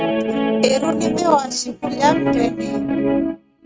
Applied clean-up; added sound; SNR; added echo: neural mask model RNNoise.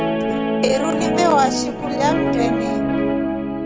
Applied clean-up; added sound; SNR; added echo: none; Guitar; -3 dB; none.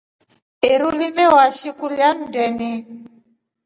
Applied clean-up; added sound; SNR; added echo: none; none; none; none.